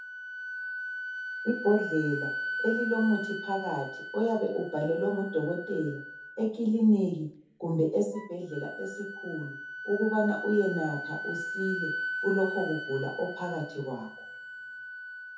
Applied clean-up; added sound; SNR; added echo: none; Wind instrument, woodwind instrument; 7 dB; reverberation time 0.5 s.